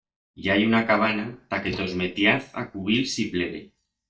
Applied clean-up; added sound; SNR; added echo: neural mask model DeepFilterNet 3.